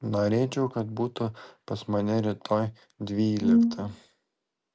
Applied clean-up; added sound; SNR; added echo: none; Brass instrument; -5 dB; none.